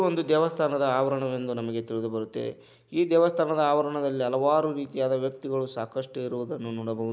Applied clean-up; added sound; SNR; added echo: none; none; none; none.